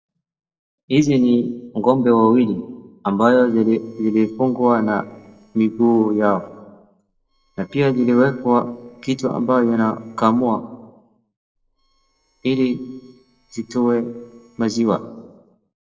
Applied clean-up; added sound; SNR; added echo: neural separator model SepFormer DNS4.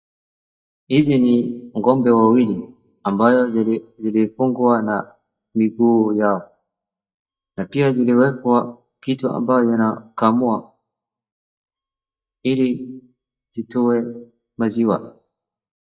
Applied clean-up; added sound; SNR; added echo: neural mask model DeepFilterNet 3.